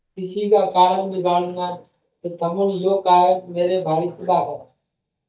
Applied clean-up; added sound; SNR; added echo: neural mask model DeepFilterNet 3.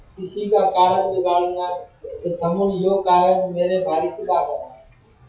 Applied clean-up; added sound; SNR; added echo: classical method WPE with log-MMSE.